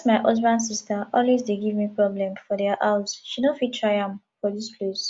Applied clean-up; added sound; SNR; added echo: none; none; none; none.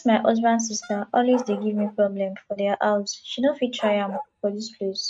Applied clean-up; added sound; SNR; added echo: neural mask model RNNoise.